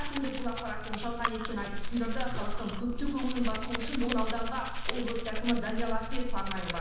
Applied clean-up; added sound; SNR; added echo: none; Domestic sounds, home sounds; -3 dB; reverberation time 1.1 s.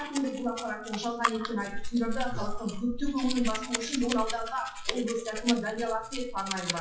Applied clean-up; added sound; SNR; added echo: classical method WPE with log-MMSE.